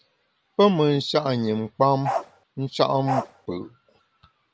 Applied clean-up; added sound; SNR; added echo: none; Bark; 5 dB; none.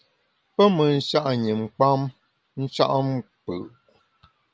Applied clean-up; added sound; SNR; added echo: none; none; none; none.